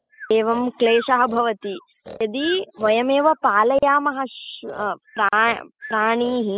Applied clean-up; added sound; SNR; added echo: classical method spectral subtraction.